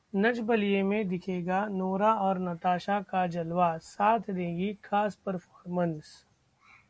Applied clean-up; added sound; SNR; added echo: none; none; none; none.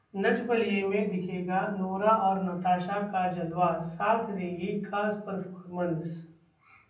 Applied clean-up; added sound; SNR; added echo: none; none; none; reverberation time 0.6 s.